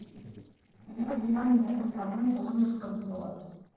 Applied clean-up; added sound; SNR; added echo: neural separator model SepFormer DNS4.